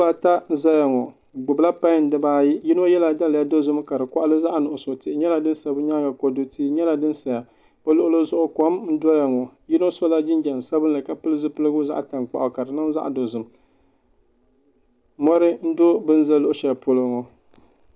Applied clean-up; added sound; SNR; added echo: none; none; none; none.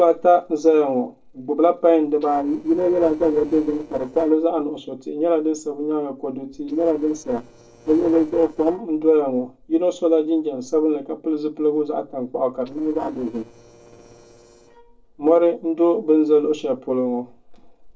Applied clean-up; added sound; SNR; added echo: neural separator model SepFormer DNS4.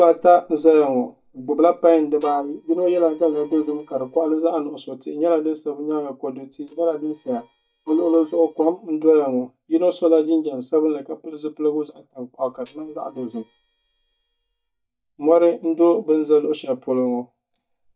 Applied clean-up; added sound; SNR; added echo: neural mask model DeepFilterNet 3.